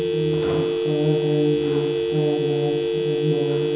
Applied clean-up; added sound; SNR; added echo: none; Telephone; -3 dB; reverberation time 1.0 s.